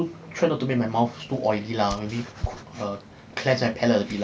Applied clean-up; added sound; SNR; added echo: none; none; none; none.